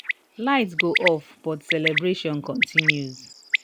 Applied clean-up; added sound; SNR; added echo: none; Bird; 1 dB; none.